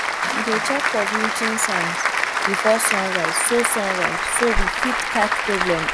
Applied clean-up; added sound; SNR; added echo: none; Applause; -2 dB; none.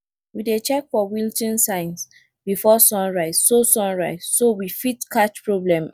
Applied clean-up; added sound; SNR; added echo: none; none; none; none.